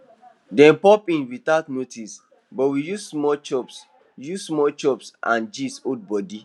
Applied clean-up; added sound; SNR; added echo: none; none; none; none.